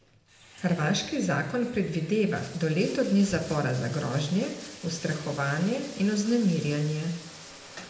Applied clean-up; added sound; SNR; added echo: none; Bathtub (filling or washing); 18 dB; reverberation time 0.8 s.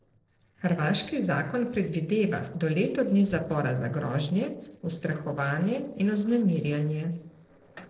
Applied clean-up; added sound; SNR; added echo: neural separator model SepFormer DNS4.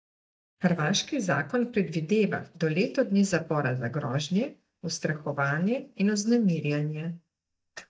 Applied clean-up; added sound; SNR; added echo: neural mask model DeepFilterNet 3.